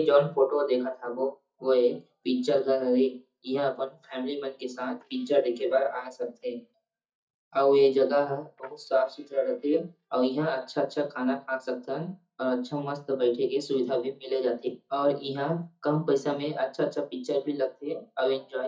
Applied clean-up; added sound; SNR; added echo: neural mask model DeepFilterNet 3.